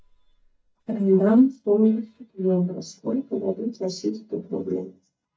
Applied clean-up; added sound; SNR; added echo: neural mask model DeepFilterNet 3.